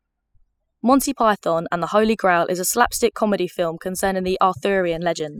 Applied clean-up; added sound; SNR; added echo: classical method spectral subtraction.